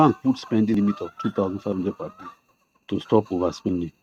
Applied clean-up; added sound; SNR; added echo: neural mask model RNNoise.